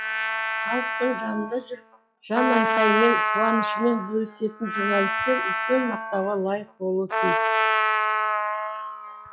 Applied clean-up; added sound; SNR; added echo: classical method log-MMSE.